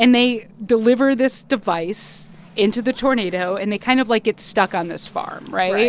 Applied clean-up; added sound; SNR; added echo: none; none; none; none.